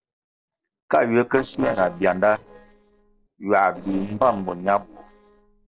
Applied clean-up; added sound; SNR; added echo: neural separator model SepFormer DNS4.